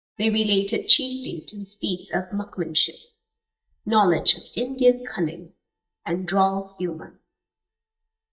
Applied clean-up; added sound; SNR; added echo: neural mask model DeepFilterNet 3.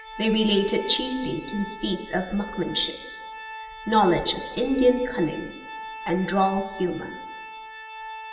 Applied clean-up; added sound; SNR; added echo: none; Organ; 13 dB; reverberation time 1.2 s.